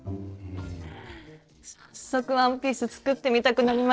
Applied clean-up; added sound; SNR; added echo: neural separator model SepFormer DNS4.